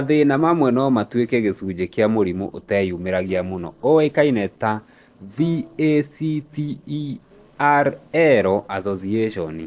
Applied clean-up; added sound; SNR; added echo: neural separator model SepFormer DNS4.